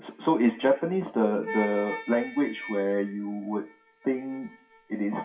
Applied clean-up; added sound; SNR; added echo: classical method WPE with log-MMSE.